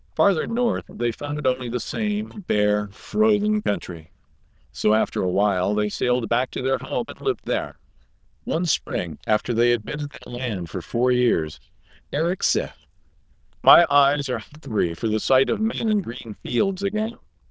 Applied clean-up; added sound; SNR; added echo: neural diffusion model UNIVERSE++.